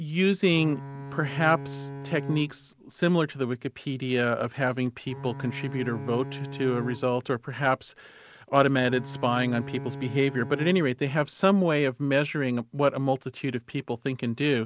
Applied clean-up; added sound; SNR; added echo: none; Bowed string instrument; 13 dB; none.